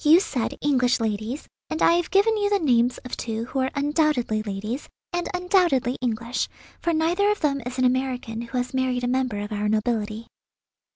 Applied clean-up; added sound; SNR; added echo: none; none; none; none.